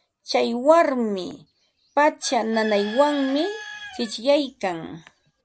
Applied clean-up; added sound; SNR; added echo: none; Bird / Chicken, rooster; 17 dB; none.